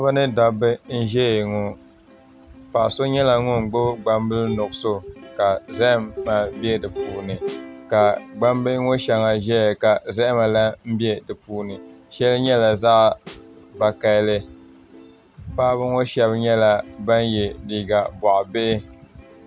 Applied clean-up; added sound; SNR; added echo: none; Snare drum + Plucked string instrument; 18 dB; none.